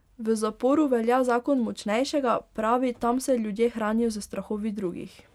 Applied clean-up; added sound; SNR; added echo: none; none; none; none.